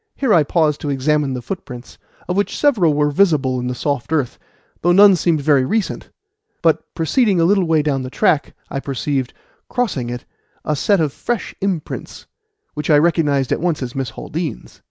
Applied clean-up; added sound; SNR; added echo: none; none; none; none.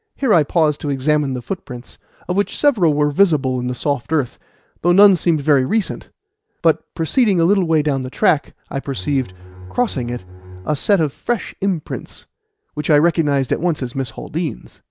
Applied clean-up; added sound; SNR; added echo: none; Bowed string instrument; 15 dB; none.